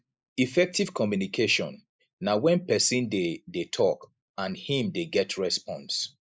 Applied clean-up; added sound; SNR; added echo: neural mask model Resemble Enhance denoiser.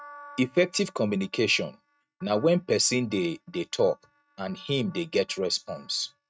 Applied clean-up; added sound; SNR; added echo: neural mask model RNNoise.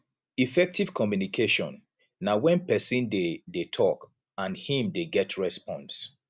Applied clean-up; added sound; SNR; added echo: none; none; none; none.